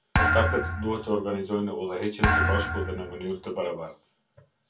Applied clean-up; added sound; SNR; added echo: none; Thump, thud; -3 dB; reverberation time 0.2 s.